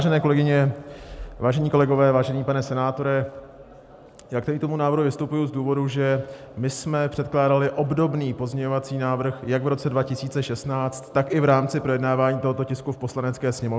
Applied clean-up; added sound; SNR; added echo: none; none; none; none.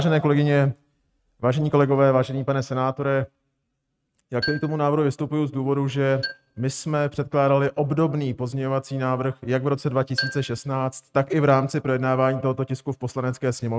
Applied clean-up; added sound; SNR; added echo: neural mask model RNNoise.